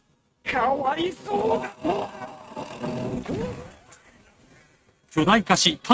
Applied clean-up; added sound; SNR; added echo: neural mask model RNNoise.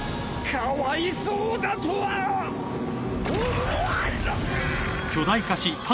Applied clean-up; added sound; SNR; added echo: none; none; none; none.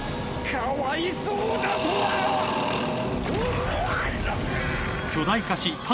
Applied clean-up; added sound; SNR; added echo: none; Engine / Drill / Mechanisms; 5 dB; none.